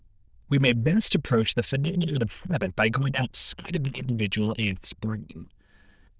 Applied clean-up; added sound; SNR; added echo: neural diffusion model UNIVERSE++.